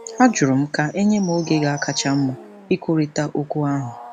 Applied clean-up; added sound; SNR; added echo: none; Wild animals; 20 dB; none.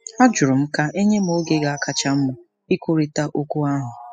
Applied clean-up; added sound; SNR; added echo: classical method spectral subtraction.